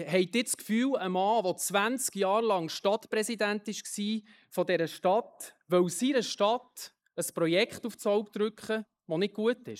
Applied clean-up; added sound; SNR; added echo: neural mask model Resemble Enhance denoiser.